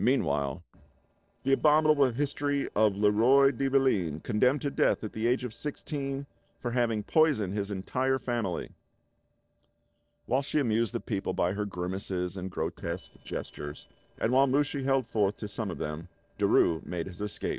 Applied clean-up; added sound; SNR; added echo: neural separator model SepFormer DNS4.